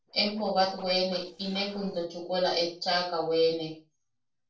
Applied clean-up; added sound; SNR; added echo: neural separator model SepFormer DNS4.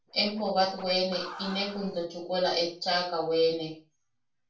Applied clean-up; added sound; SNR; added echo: none; Scratching (performance technique); 16 dB; reverberation time 0.3 s.